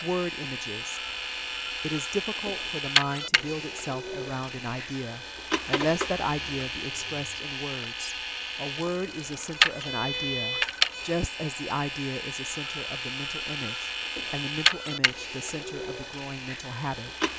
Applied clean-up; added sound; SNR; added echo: none; Vehicle; -3 dB; none.